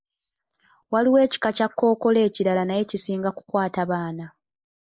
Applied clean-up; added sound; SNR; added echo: neural mask model Resemble Enhance denoiser.